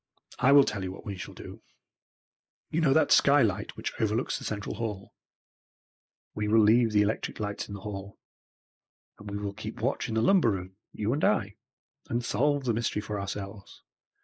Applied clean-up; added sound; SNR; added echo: neural mask model Resemble Enhance denoiser.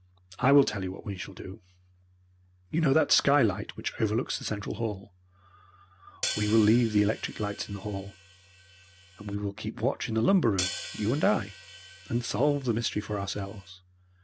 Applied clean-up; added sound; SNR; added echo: none; Hi-hat; 12 dB; none.